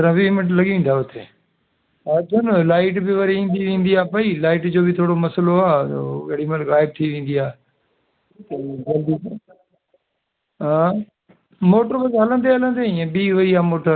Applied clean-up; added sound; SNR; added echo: none; none; none; none.